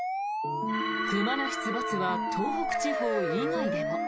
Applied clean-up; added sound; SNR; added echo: none; Siren; 1 dB; none.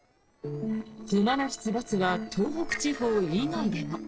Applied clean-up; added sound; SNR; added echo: neural separator model SepFormer DNS4.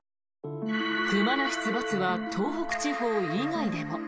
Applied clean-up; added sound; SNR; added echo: none; none; none; none.